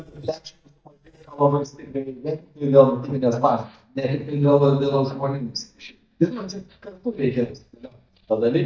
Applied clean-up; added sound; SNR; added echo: neural mask model DeepFilterNet 3.